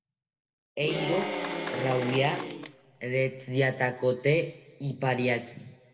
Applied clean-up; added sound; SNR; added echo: none; Applause / Cheering; 5 dB; reverberation time 1.0 s.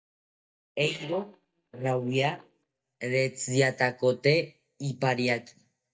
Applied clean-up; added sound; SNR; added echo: neural mask model DeepFilterNet 3.